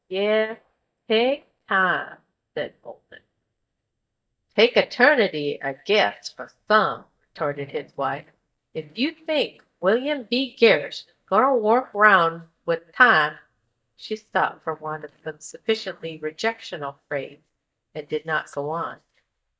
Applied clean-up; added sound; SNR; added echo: neural mask model DeepFilterNet 3.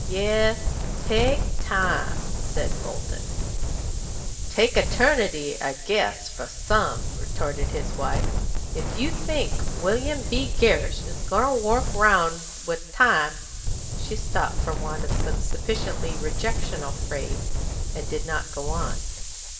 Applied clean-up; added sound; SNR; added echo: none; Wind; 0 dB; reverberation time 1.1 s.